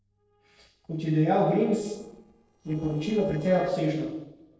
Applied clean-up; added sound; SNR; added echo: neural separator model SepFormer DNS4.